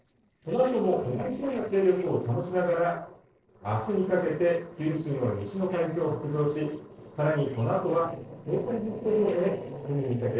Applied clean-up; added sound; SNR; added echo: neural separator model SepFormer DNS4.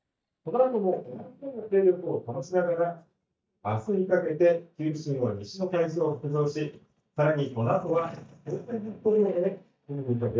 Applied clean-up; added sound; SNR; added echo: neural mask model DeepFilterNet 3.